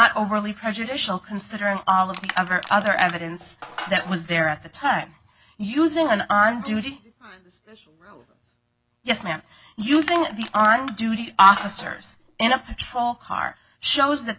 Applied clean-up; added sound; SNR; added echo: none; Crushing; 15 dB; none.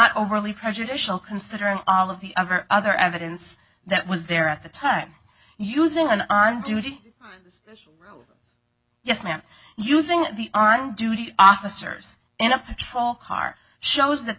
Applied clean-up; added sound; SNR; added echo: none; none; none; none.